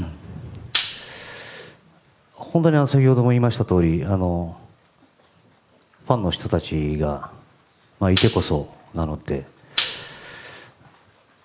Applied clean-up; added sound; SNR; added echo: none; Tambourine; 6 dB; none.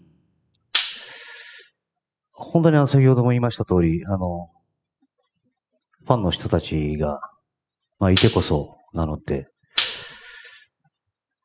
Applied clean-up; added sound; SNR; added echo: classical method spectral subtraction.